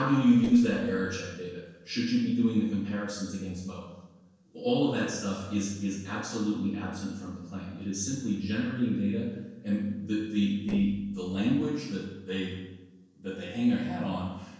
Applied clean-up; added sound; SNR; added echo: neural separator model SepFormer DNS4.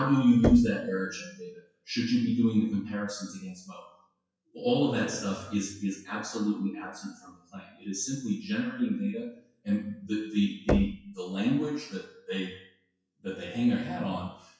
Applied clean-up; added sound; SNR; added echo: classical method WPE with log-MMSE.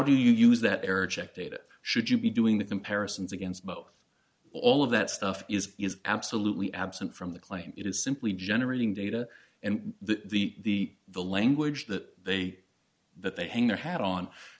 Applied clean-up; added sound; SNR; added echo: none; none; none; none.